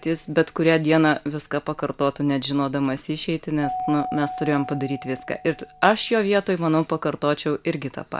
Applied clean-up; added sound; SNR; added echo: none; Keyboard (musical); 15 dB; none.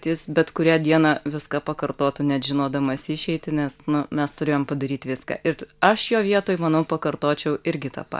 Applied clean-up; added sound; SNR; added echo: none; none; none; none.